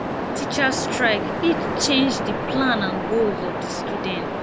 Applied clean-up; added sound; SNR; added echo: none; Waves, surf; 1 dB; none.